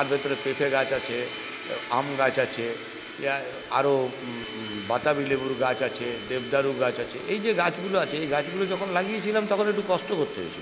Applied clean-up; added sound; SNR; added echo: none; Domestic sounds, home sounds; 11 dB; none.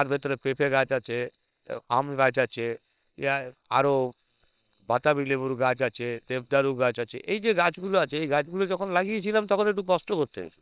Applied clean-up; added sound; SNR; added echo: neural separator model SepFormer WHAM!.